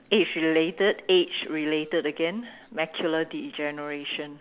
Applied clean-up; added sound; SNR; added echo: none; none; none; none.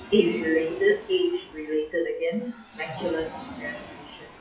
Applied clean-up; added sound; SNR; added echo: classical method WPE with log-MMSE.